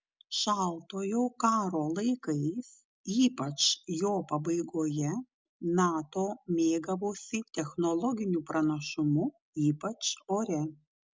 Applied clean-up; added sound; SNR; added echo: none; none; none; none.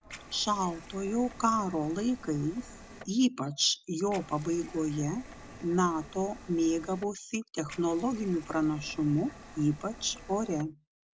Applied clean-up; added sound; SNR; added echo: none; Liquid; 17 dB; none.